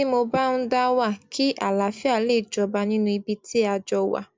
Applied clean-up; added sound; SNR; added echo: none; none; none; none.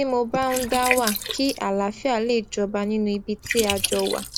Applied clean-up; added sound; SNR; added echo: none; Liquid; 7 dB; none.